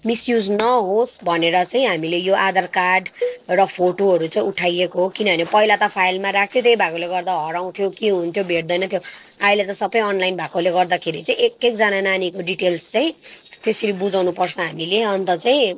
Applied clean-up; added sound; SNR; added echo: neural separator model SepFormer DNS4.